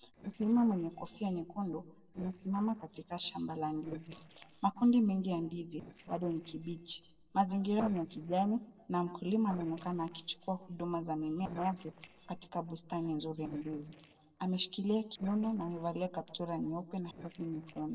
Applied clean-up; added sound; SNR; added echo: neural separator model SepFormer DNS4.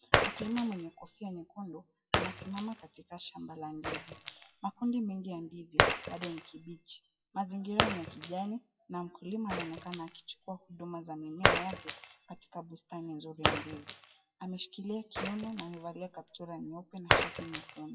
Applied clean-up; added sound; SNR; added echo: classical method WPE with log-MMSE.